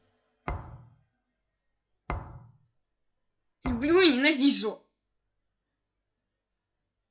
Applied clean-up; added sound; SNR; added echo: classical method log-MMSE.